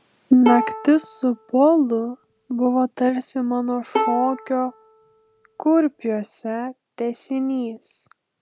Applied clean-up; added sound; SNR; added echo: none; Bowed string instrument; 8 dB; none.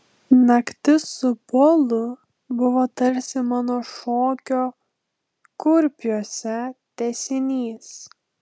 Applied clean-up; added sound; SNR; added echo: none; none; none; none.